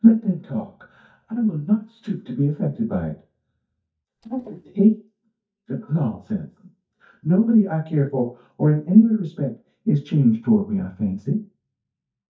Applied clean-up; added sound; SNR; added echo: neural mask model DeepFilterNet 3.